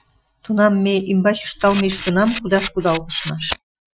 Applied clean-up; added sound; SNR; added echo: classical method Wiener filter.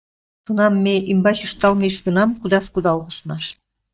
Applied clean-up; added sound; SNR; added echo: neural mask model DeepFilterNet 3.